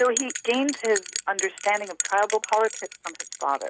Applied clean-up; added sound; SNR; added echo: neural mask model RNNoise.